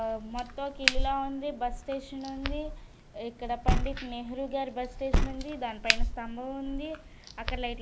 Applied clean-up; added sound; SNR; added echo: none; Crack + Car; -3 dB; none.